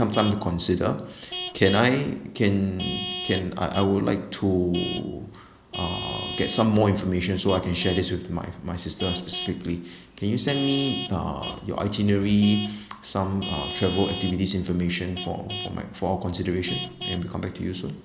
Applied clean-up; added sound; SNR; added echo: none; Vehicle horn, car horn, honking / Truck; 12 dB; none.